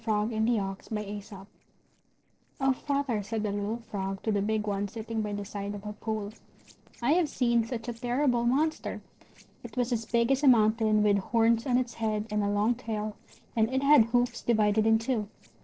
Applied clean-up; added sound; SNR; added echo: neural separator model SepFormer DNS4.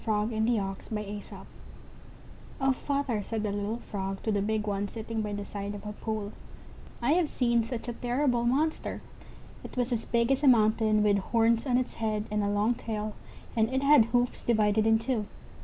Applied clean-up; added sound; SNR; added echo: none; none; none; none.